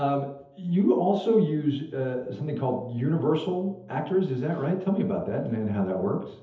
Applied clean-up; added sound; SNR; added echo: none; none; none; reverberation time 0.8 s.